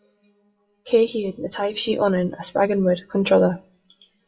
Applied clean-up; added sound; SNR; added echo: classical method WPE with log-MMSE.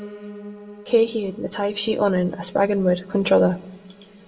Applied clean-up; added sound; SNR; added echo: none; Piano; 19 dB; reverberation time 0.5 s.